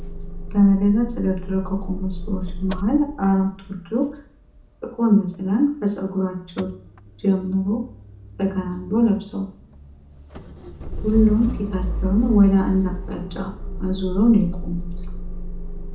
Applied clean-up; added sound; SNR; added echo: none; Idling / Engine starting / Motor vehicle (road); 8 dB; reverberation time 0.7 s.